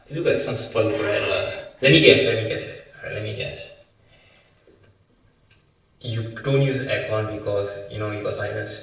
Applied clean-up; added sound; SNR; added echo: neural separator model SepFormer DNS4.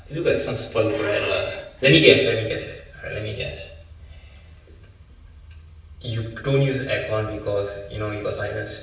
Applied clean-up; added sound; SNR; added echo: none; Dishes, pots, and pans; 19 dB; reverberation time 0.7 s.